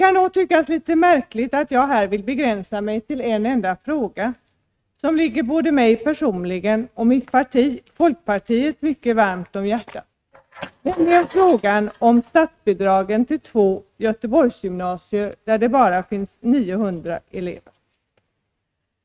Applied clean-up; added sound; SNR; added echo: neural mask model RNNoise.